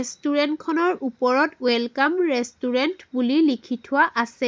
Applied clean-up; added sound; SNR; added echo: none; none; none; none.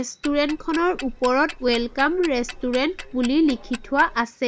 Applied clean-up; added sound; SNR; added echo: none; Tick-tock; 14 dB; none.